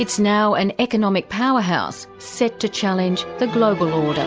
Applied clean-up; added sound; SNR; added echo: none; none; none; none.